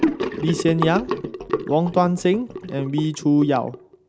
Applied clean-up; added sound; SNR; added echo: none; Sink (filling or washing) / Gurgling; 6 dB; none.